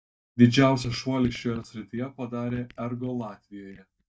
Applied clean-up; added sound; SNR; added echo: neural mask model DeepFilterNet 3.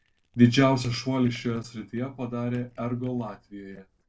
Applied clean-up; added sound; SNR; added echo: neural separator model SepFormer DNS4.